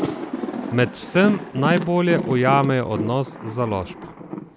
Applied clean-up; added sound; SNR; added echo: none; Thunder; 7 dB; none.